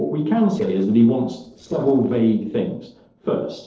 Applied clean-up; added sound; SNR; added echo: neural separator model SepFormer DNS4.